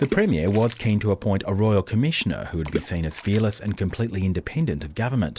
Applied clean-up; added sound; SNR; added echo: none; Water / Splash, splatter; 15 dB; none.